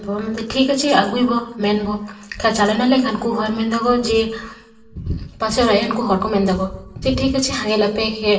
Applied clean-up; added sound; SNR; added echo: none; none; none; reverberation time 0.8 s.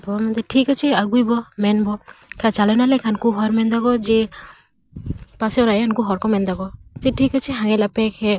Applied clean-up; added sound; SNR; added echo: none; none; none; none.